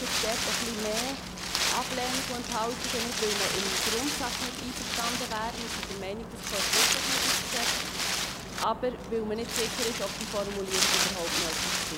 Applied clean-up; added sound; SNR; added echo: none; Wind; -4 dB; none.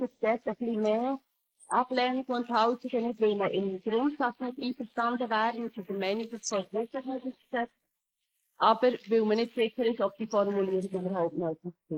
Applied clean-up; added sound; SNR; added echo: neural mask model Resemble Enhance denoiser.